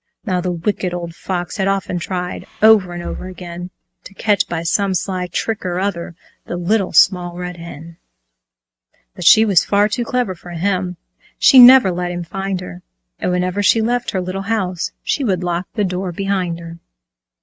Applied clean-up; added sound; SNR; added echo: neural mask model RNNoise.